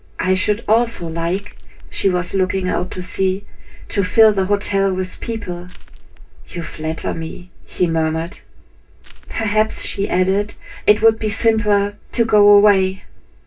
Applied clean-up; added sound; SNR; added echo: none; Crushing; 13 dB; reverberation time 0.2 s.